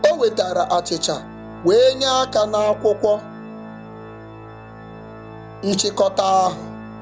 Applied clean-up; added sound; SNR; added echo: none; Organ; 15 dB; none.